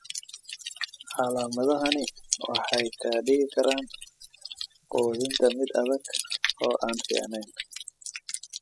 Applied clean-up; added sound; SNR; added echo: classical method spectral subtraction.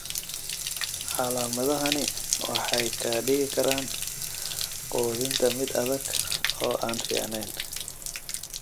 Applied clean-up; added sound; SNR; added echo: none; Bathtub (filling or washing); 1 dB; none.